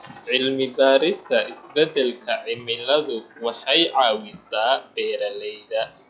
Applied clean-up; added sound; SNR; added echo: classical method log-MMSE.